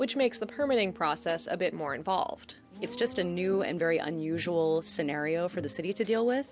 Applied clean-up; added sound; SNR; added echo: none; none; none; none.